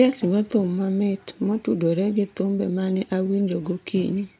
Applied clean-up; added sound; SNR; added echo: none; none; none; none.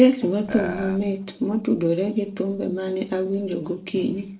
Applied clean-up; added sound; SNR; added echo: neural separator model SepFormer DNS4.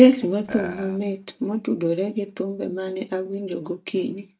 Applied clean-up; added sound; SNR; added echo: neural mask model DeepFilterNet 3.